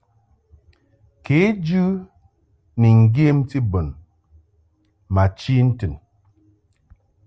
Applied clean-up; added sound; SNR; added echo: none; none; none; none.